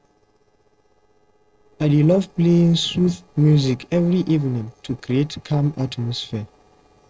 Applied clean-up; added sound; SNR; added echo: neural separator model SepFormer DNS4.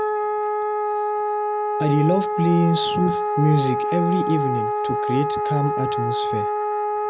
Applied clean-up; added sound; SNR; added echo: none; Wind instrument, woodwind instrument; -1 dB; none.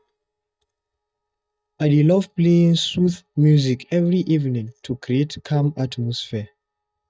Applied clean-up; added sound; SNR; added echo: neural mask model DeepFilterNet 3.